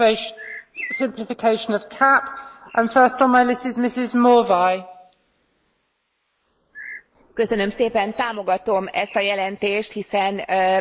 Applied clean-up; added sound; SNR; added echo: neural mask model Resemble Enhance denoiser.